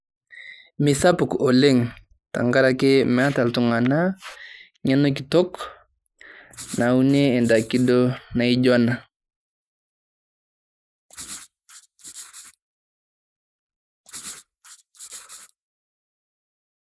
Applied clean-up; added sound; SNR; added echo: neural mask model Resemble Enhance denoiser.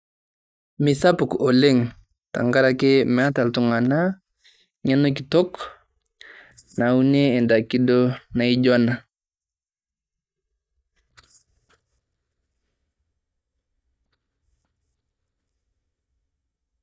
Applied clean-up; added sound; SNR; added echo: neural mask model DeepFilterNet 3.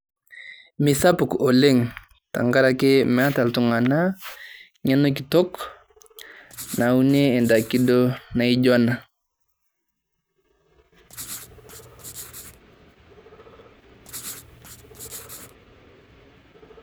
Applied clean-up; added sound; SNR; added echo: none; Writing; 17 dB; none.